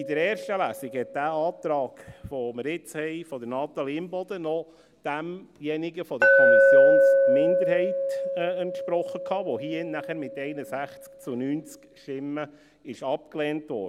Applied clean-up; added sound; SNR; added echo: none; Glass; -4 dB; none.